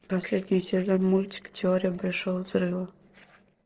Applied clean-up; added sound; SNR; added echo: neural separator model SepFormer DNS4.